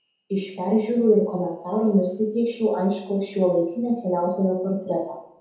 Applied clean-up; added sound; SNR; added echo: none; none; none; reverberation time 0.8 s.